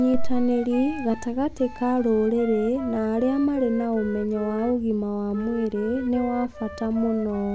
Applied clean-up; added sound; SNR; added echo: none; Wind instrument, woodwind instrument; 16 dB; none.